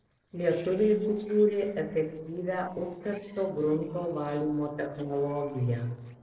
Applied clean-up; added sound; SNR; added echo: neural separator model SepFormer DNS4.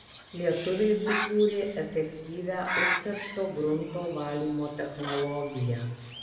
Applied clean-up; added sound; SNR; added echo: none; Bird; 7 dB; reverberation time 1.1 s.